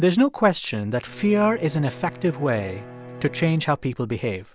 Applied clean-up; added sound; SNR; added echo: none; Bowed string instrument; 18 dB; none.